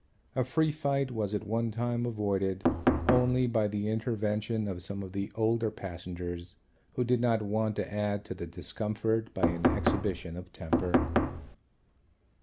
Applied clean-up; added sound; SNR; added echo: none; Knock; -3 dB; none.